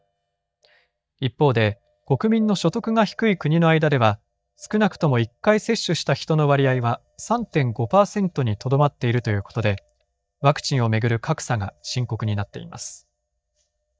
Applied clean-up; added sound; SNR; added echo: neural mask model DeepFilterNet 3.